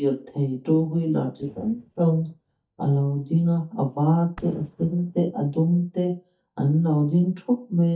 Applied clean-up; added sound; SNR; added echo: neural mask model DeepFilterNet 3.